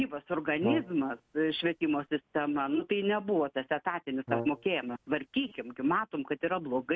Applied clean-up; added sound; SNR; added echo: none; Brass instrument; 10 dB; none.